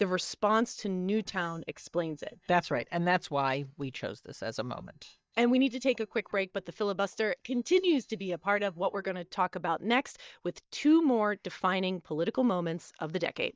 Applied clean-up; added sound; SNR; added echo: neural mask model DeepFilterNet 3.